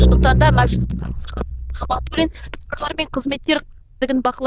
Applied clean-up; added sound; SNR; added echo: neural diffusion model UNIVERSE++.